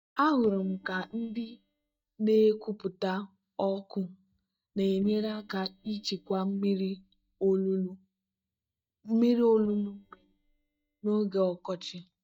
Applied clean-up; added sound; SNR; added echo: neural mask model DeepFilterNet 3.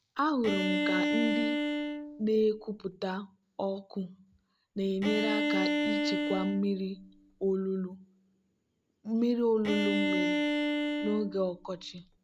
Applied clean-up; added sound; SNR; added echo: none; Bowed string instrument; 0 dB; none.